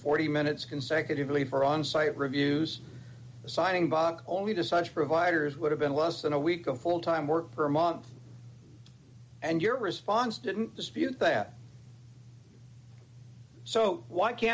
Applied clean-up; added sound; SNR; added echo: none; none; none; none.